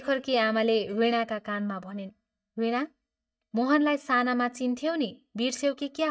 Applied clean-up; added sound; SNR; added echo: neural mask model DeepFilterNet 3.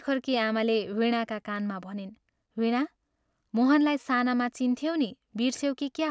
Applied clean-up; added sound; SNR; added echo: none; none; none; none.